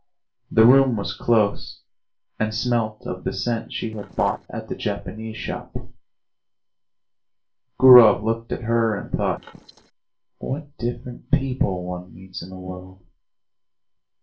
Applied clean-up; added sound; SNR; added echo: neural separator model SepFormer DNS4.